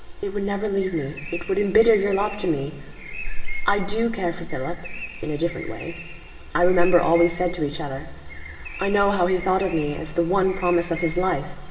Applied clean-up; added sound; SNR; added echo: none; Bird; 17 dB; reverberation time 2.2 s.